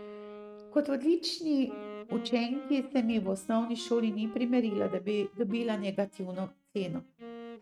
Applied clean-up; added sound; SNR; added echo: neural mask model RNNoise.